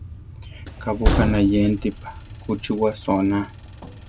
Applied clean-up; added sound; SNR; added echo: none; Train; 4 dB; none.